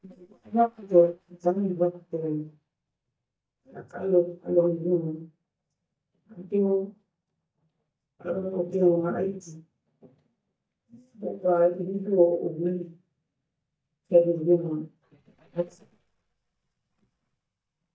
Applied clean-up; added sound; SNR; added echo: neural mask model DeepFilterNet 3.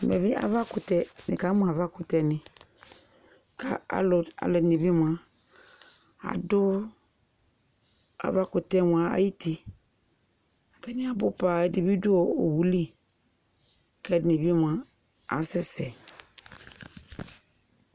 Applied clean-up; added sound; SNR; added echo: none; none; none; none.